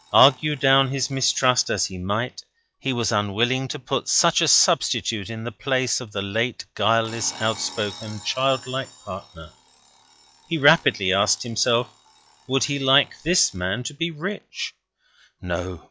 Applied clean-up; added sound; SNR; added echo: classical method log-MMSE.